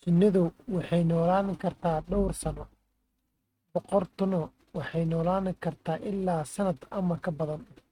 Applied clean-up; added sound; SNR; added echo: neural mask model RNNoise.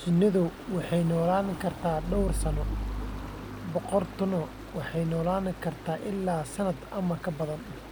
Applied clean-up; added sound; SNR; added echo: none; Stream; 8 dB; none.